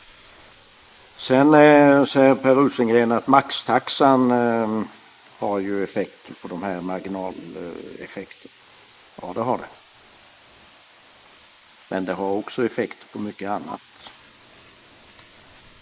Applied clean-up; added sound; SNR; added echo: neural mask model Resemble Enhance denoiser.